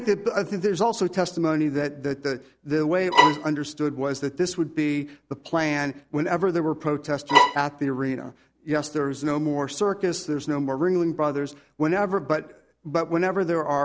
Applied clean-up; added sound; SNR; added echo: none; Bowed string instrument; -4 dB; none.